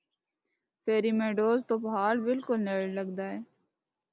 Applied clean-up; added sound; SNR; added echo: none; none; none; none.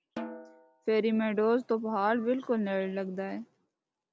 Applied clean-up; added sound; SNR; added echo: none; Snare drum; 15 dB; none.